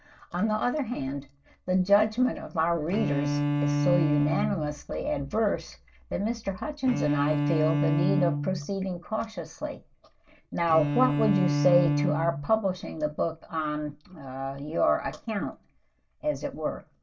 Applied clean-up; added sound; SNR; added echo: none; Bowed string instrument; 1 dB; reverberation time 0.2 s.